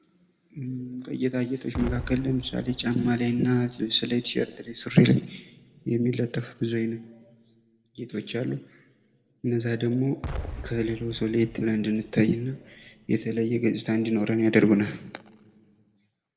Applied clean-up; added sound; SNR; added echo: none; Explosion; 14 dB; reverberation time 0.8 s.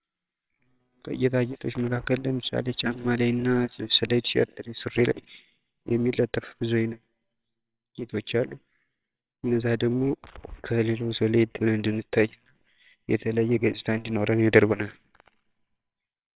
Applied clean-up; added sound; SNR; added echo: neural separator model SepFormer WHAMR!.